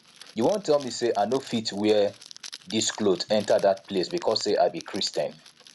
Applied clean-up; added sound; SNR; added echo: none; Crackle; 20 dB; none.